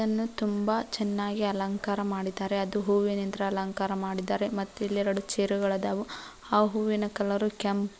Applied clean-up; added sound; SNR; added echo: none; none; none; none.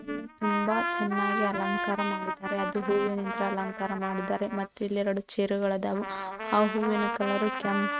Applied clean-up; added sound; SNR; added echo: neural mask model RNNoise.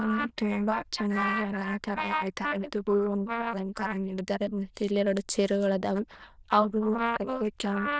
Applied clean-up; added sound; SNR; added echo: neural diffusion model UNIVERSE++.